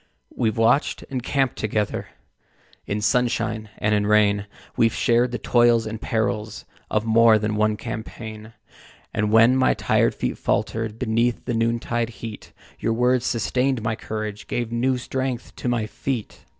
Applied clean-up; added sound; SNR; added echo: none; none; none; none.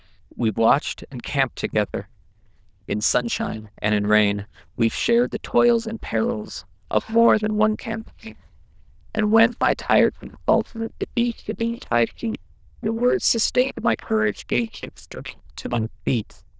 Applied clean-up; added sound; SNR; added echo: neural diffusion model UNIVERSE++.